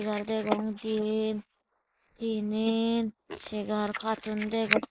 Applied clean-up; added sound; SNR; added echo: neural mask model Resemble Enhance denoiser.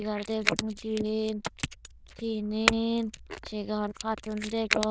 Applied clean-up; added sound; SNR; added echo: neural diffusion model UNIVERSE++.